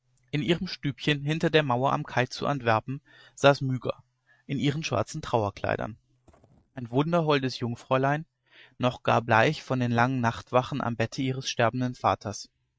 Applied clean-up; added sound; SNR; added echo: neural mask model RNNoise.